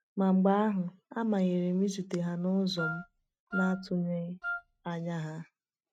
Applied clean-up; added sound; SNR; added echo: neural mask model RNNoise.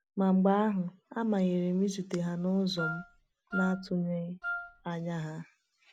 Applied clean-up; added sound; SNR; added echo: none; Wind instrument, woodwind instrument; 8 dB; none.